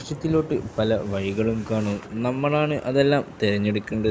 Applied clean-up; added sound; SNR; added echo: none; none; none; none.